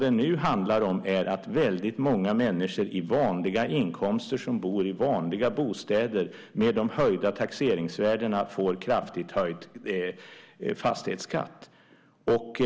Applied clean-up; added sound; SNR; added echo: none; none; none; none.